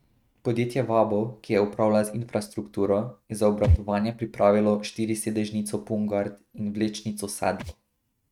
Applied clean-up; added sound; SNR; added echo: neural mask model RNNoise.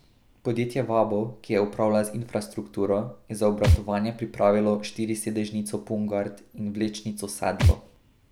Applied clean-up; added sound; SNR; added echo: none; Thump, thud; 4 dB; none.